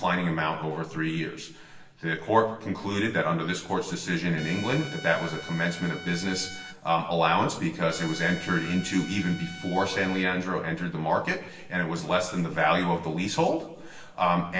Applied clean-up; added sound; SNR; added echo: none; Trumpet; 14 dB; reverberation time 0.9 s.